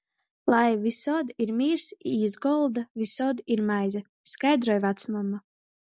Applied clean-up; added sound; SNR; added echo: none; none; none; none.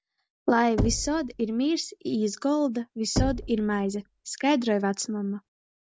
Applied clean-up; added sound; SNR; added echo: none; Knock / Wood; 8 dB; none.